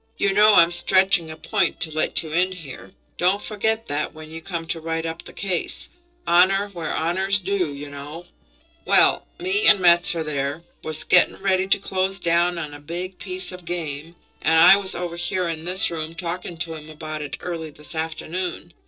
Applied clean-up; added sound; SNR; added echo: neural separator model SepFormer DNS4.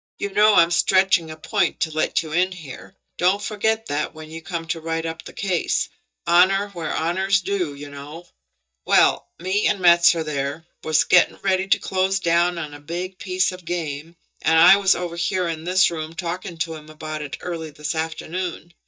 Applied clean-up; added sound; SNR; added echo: neural mask model DeepFilterNet 3.